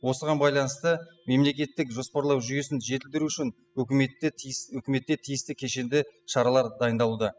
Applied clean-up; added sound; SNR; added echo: classical method spectral subtraction.